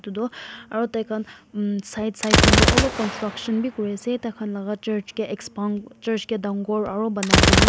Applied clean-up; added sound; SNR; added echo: none; Gunshot, gunfire; -3 dB; none.